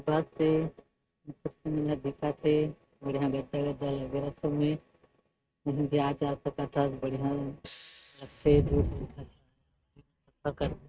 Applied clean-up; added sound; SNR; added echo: neural mask model RNNoise.